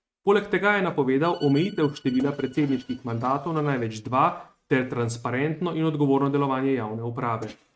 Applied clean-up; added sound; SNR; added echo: neural mask model RNNoise.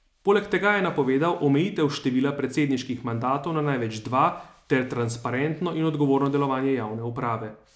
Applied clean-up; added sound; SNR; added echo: none; none; none; none.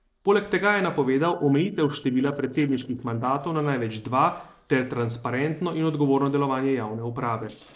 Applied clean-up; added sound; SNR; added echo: neural separator model SepFormer DNS4.